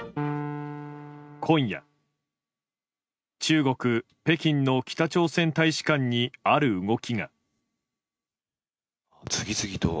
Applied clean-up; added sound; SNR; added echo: neural mask model RNNoise.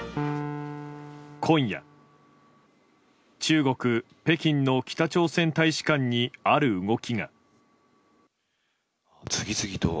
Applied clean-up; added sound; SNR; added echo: none; Piano; 10 dB; none.